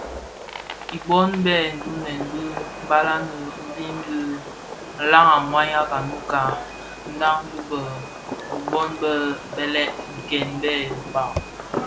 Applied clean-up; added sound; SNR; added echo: none; Fireworks; 10 dB; none.